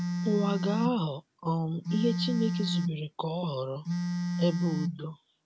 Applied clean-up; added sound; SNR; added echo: none; Telephone; 1 dB; none.